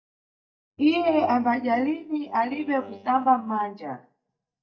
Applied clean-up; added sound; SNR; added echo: neural mask model DeepFilterNet 3.